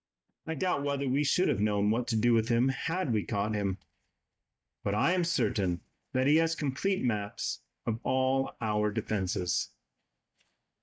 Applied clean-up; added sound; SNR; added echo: neural mask model DeepFilterNet 3.